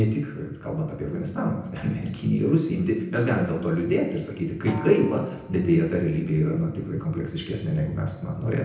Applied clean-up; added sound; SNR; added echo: none; Snare drum; 20 dB; reverberation time 0.9 s.